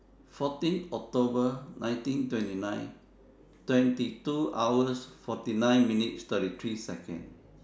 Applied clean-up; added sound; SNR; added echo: none; none; none; none.